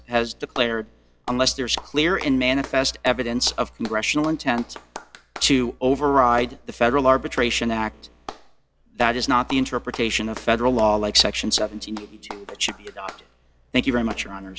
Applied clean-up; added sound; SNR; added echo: none; Clapping; 18 dB; none.